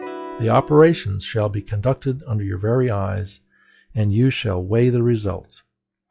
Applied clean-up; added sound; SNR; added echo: classical method log-MMSE.